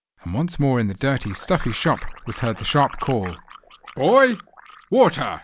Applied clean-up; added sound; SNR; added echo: none; Liquid; 16 dB; none.